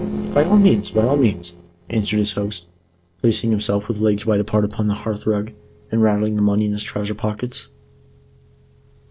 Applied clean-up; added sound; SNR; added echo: neural separator model SepFormer DNS4.